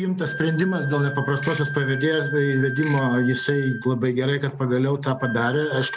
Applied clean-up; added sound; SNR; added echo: none; Ratchet, pawl / Percussion + Wind instrument, woodwind instrument; 11 dB; none.